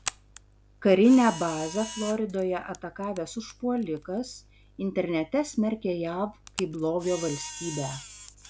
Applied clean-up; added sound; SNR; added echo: none; Camera; 15 dB; none.